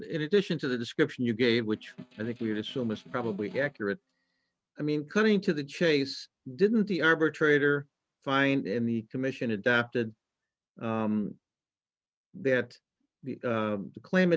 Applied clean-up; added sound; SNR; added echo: neural mask model RNNoise.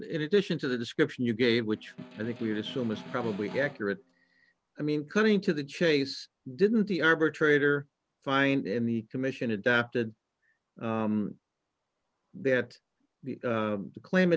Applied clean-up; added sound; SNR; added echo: none; Snare drum; 17 dB; none.